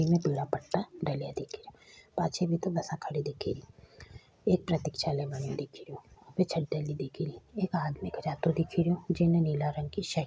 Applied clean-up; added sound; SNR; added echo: none; none; none; none.